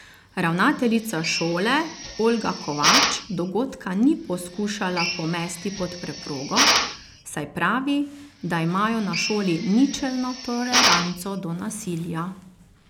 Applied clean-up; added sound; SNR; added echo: none; Drill; 3 dB; none.